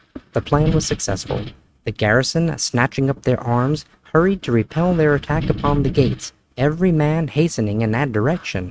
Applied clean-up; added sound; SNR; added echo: neural mask model RNNoise.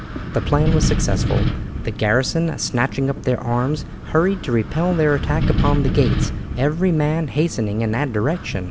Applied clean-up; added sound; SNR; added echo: none; Wind; 3 dB; none.